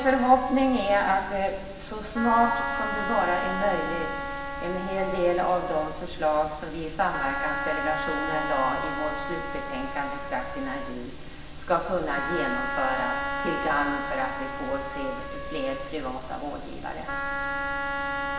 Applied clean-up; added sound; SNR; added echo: none; Wind instrument, woodwind instrument; 5 dB; reverberation time 1.2 s.